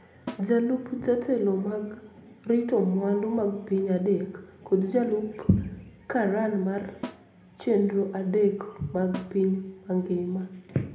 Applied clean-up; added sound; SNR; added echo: none; Snare drum; 17 dB; reverberation time 0.7 s.